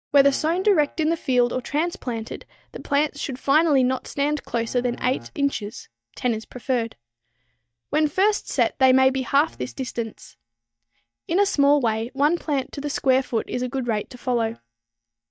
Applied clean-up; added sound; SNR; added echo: neural mask model DeepFilterNet 3.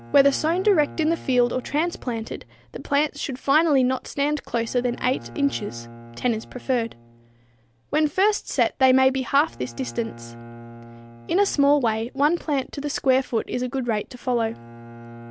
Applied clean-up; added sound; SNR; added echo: none; Bowed string instrument; 19 dB; none.